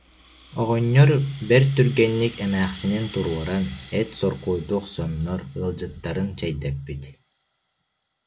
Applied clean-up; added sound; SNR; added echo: none; Rattle (instrument); 4 dB; none.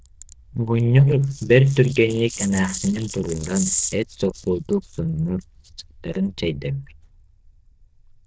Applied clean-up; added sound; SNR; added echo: neural diffusion model UNIVERSE++.